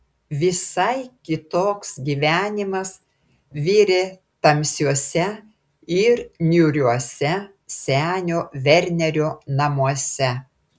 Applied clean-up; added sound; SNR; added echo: none; none; none; none.